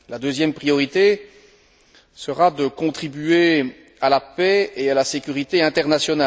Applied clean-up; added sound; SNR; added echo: none; none; none; none.